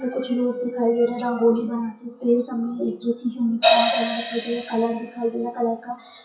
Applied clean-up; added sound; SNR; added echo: classical method WPE with log-MMSE.